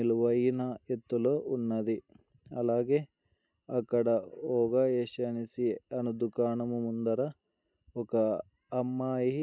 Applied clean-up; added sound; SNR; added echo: none; none; none; none.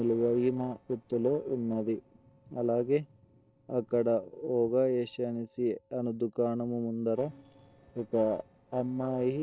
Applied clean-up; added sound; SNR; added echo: neural separator model SepFormer DNS4.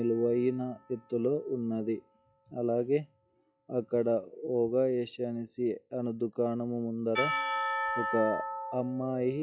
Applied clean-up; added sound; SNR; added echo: classical method log-MMSE.